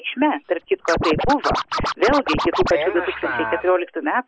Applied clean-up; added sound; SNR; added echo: none; Scratching (performance technique); 3 dB; none.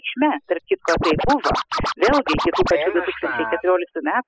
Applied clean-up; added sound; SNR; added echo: classical method spectral subtraction.